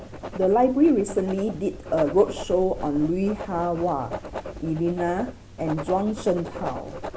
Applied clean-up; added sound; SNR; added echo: none; Writing; 11 dB; none.